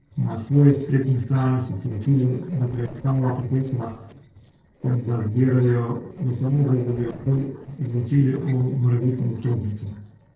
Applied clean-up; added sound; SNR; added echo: neural separator model SepFormer DNS4.